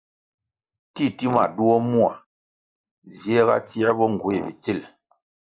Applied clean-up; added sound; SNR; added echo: neural mask model Resemble Enhance denoiser.